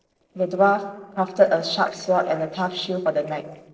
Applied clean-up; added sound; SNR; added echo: neural separator model SepFormer DNS4.